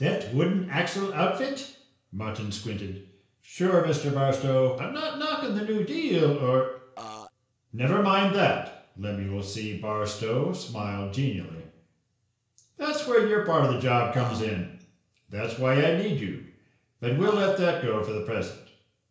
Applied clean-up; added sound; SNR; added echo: none; Burping, eructation; 13 dB; reverberation time 0.5 s.